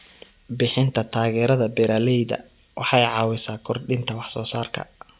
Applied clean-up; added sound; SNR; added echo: none; none; none; none.